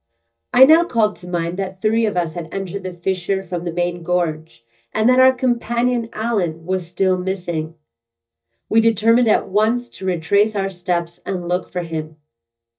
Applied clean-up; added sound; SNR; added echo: neural mask model DeepFilterNet 3.